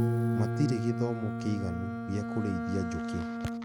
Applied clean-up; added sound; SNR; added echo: none; Bowed string instrument + Piano; -1 dB; none.